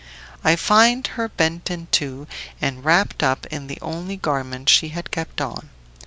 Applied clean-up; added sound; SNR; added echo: none; none; none; none.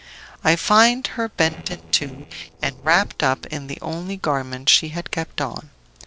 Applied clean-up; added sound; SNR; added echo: neural separator model SepFormer DNS4.